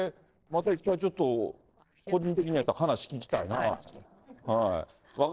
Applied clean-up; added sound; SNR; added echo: neural separator model SepFormer DNS4.